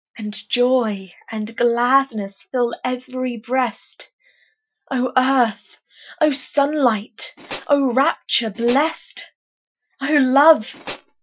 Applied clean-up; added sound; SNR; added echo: classical method Wiener filter.